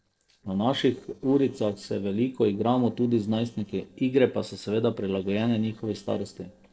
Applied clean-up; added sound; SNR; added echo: neural separator model SepFormer DNS4.